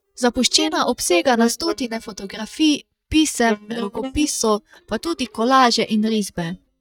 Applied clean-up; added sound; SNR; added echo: neural mask model DeepFilterNet 3.